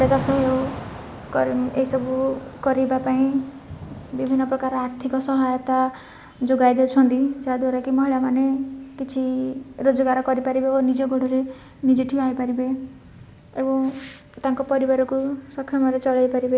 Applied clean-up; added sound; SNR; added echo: none; Thunder / Rain; 17 dB; none.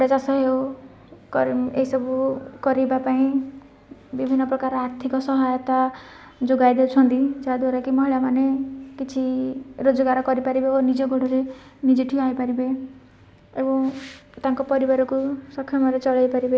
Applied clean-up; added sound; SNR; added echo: none; none; none; none.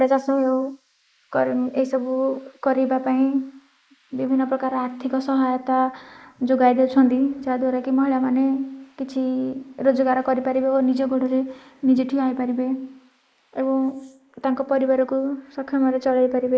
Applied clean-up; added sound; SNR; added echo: neural mask model Resemble Enhance denoiser.